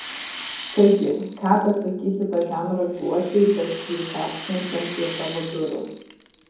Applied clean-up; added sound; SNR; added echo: none; Rattle; 10 dB; reverberation time 1.2 s.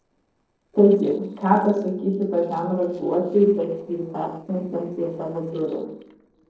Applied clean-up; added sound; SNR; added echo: neural separator model SepFormer DNS4.